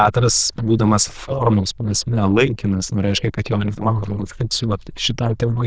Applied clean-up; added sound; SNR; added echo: neural diffusion model UNIVERSE++.